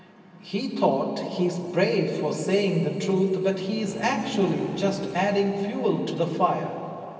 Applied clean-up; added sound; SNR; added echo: none; Wind instrument, woodwind instrument; 18 dB; reverberation time 2.6 s.